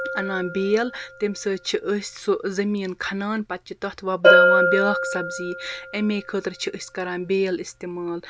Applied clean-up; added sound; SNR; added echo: none; Bell; -1 dB; none.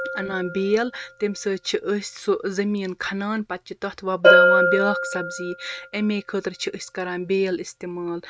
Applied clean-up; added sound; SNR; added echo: neural mask model RNNoise.